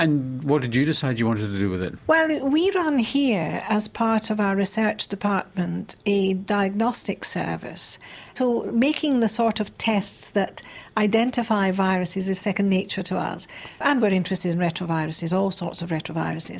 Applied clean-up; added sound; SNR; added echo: none; none; none; none.